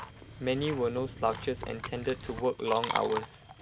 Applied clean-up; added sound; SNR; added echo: none; Chewing, mastication; 7 dB; none.